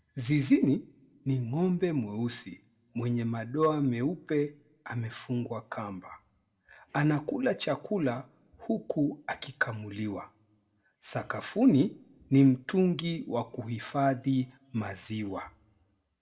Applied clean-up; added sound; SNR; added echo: none; none; none; reverberation time 0.3 s.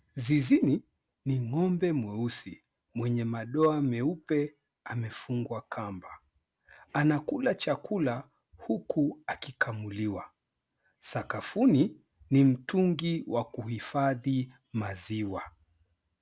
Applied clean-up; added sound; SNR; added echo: none; none; none; none.